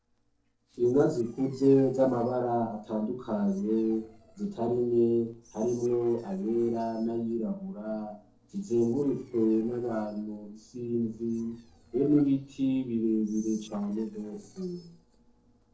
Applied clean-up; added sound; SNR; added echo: neural separator model SepFormer DNS4.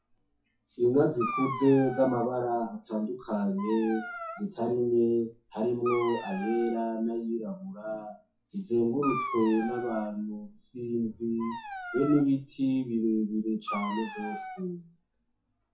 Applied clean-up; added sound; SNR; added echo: classical method WPE with log-MMSE.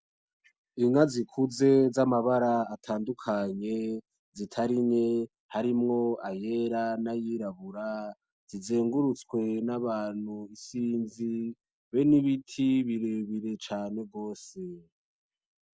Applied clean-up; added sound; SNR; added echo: none; none; none; none.